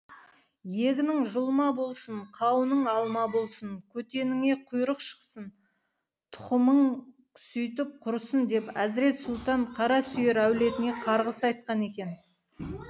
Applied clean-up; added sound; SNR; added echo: none; none; none; none.